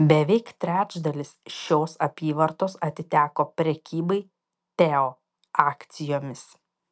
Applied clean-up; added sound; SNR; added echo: none; none; none; none.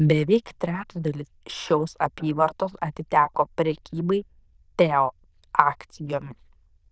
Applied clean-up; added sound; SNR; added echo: neural diffusion model UNIVERSE++.